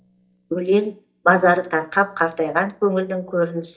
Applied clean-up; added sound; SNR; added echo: neural mask model DeepFilterNet 3.